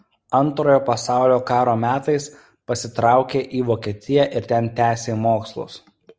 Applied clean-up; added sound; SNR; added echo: none; none; none; none.